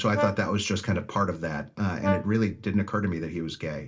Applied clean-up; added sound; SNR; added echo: none; Brass instrument; 9 dB; reverberation time 0.2 s.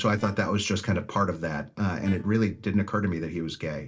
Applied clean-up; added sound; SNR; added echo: neural separator model SepFormer DNS4.